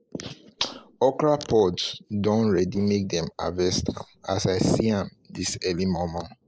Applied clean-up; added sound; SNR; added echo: neural mask model Resemble Enhance denoiser.